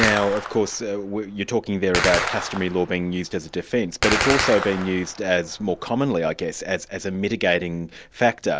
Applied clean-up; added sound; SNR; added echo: none; Gunshot, gunfire; 6 dB; none.